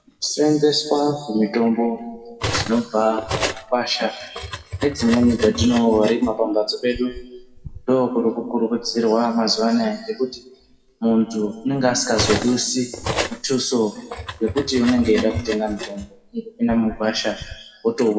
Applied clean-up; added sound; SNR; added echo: classical method WPE with log-MMSE.